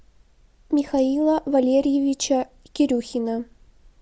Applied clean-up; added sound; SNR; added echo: none; none; none; none.